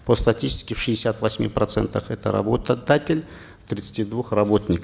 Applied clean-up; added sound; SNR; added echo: none; none; none; none.